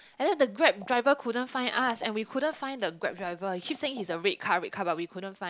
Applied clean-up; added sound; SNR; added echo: none; none; none; none.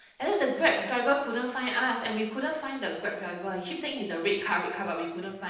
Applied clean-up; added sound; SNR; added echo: neural separator model SepFormer DNS4.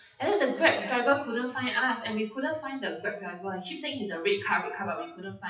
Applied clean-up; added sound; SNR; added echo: classical method WPE with log-MMSE.